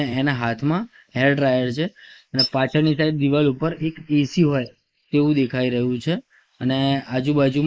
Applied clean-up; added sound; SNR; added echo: neural mask model Resemble Enhance denoiser.